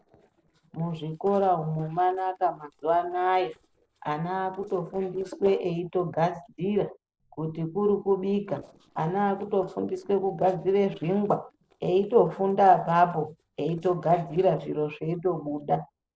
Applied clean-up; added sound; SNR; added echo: neural separator model SepFormer DNS4.